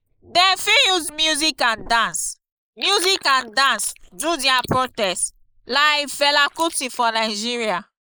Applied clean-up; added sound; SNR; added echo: neural mask model Resemble Enhance denoiser.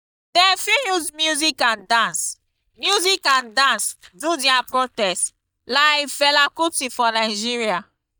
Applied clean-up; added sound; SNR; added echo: neural mask model DeepFilterNet 3.